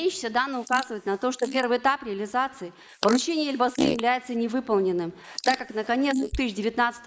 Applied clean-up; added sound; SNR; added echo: neural mask model Resemble Enhance denoiser.